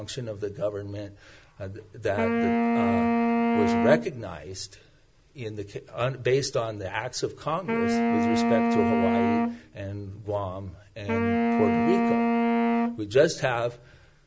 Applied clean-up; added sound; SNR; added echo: none; Wind instrument, woodwind instrument; -4 dB; none.